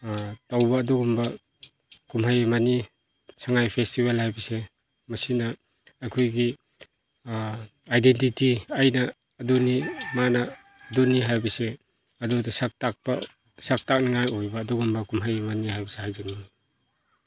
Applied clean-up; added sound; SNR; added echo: none; none; none; none.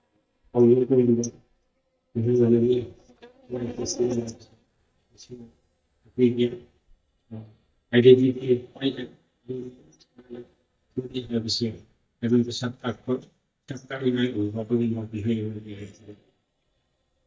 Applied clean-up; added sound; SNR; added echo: neural mask model DeepFilterNet 3.